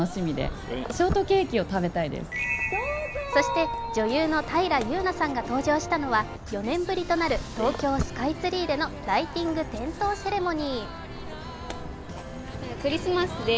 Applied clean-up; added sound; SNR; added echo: none; Walk, footsteps; 10 dB; none.